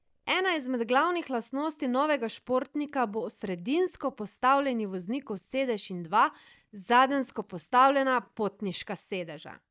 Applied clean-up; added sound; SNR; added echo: neural mask model DeepFilterNet 3.